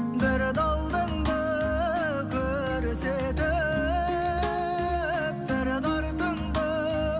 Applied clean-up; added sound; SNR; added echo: none; none; none; none.